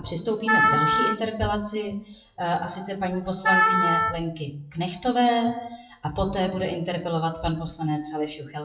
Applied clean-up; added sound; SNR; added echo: classical method WPE with log-MMSE.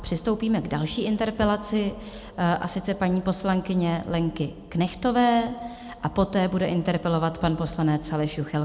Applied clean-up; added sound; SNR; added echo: none; none; none; none.